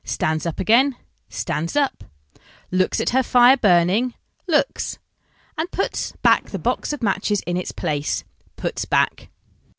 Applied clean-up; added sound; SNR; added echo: none; Fireworks; 17 dB; none.